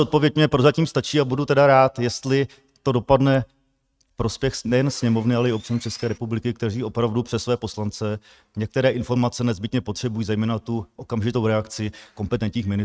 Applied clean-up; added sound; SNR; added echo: neural mask model RNNoise.